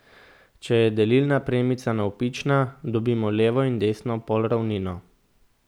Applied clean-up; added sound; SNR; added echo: none; none; none; none.